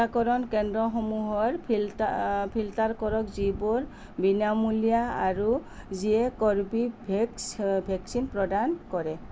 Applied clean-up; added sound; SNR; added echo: none; none; none; none.